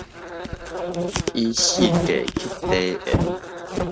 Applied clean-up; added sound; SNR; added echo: none; Insect; -1 dB; none.